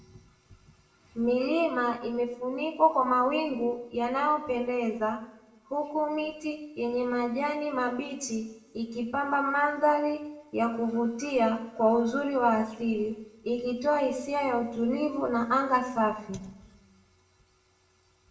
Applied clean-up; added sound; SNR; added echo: none; none; none; reverberation time 0.7 s.